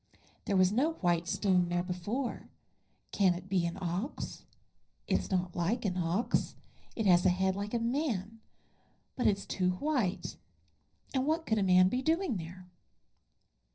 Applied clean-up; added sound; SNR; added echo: neural separator model SepFormer DNS4.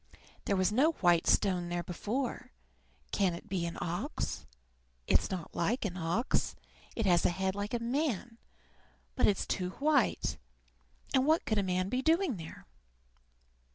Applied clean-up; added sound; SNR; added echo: none; none; none; none.